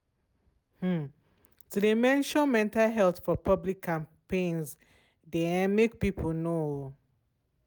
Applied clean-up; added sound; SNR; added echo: none; none; none; none.